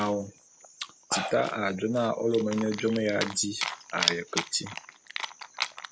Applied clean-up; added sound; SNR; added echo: none; Chewing, mastication; 6 dB; none.